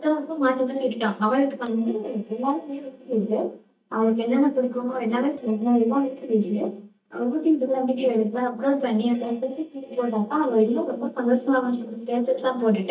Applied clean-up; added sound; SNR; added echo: neural mask model DeepFilterNet 3.